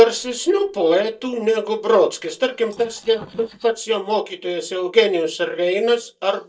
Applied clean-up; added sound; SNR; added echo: neural mask model DeepFilterNet 3.